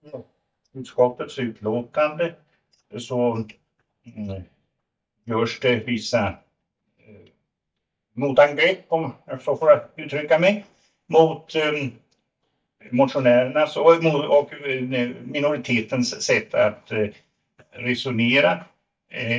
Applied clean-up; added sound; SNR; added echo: neural mask model DeepFilterNet 3.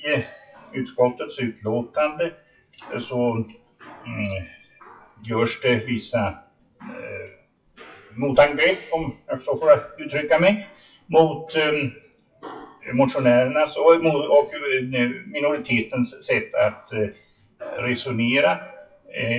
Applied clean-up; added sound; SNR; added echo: classical method WPE with log-MMSE.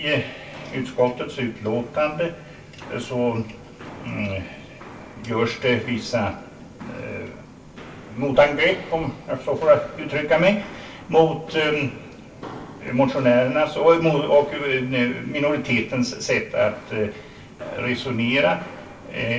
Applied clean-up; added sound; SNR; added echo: none; Walk, footsteps; 19 dB; reverberation time 0.3 s.